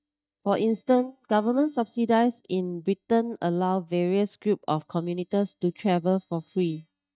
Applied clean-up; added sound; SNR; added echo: neural mask model DeepFilterNet 3.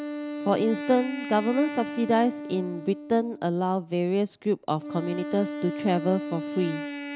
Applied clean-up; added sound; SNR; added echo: none; Wind instrument, woodwind instrument; 9 dB; none.